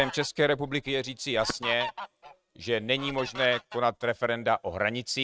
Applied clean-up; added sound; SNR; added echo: neural mask model RNNoise.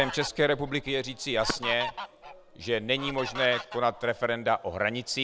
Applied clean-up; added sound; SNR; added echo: none; Fowl; 11 dB; none.